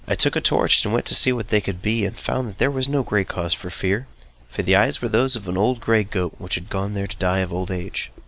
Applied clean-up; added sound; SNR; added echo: none; none; none; none.